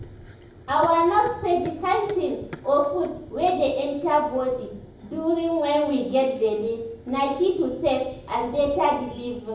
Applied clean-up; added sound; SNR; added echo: none; Run; 19 dB; reverberation time 0.7 s.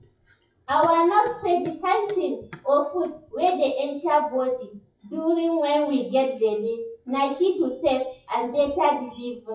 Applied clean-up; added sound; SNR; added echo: classical method WPE with log-MMSE.